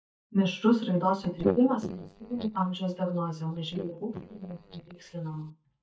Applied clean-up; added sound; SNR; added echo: neural mask model DeepFilterNet 3.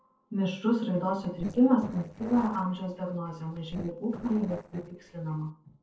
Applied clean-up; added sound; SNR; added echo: neural separator model SepFormer DNS4.